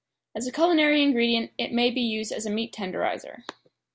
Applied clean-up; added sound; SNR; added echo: none; none; none; none.